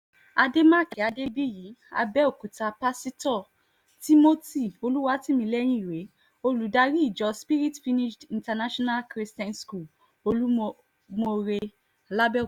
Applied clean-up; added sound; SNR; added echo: none; none; none; none.